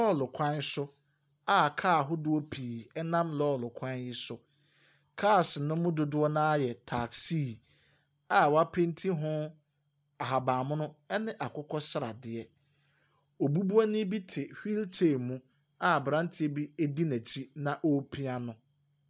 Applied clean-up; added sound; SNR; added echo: none; none; none; none.